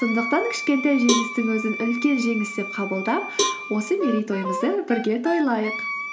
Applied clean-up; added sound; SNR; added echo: none; Cowbell + Wind instrument, woodwind instrument; 6 dB; none.